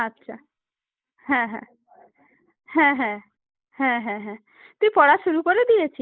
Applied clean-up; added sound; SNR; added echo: neural mask model Resemble Enhance denoiser.